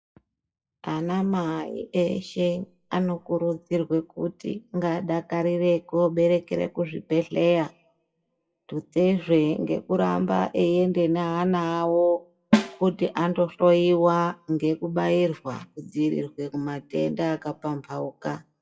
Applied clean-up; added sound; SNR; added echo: classical method WPE with log-MMSE.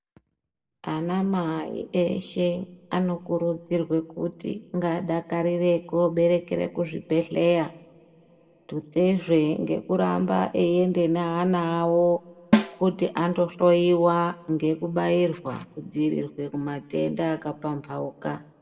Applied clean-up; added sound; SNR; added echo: none; Snare drum; 2 dB; reverberation time 1.2 s.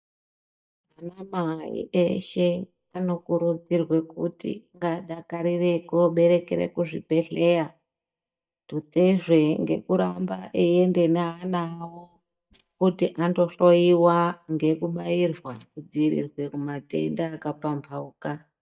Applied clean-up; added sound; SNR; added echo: neural mask model DeepFilterNet 3.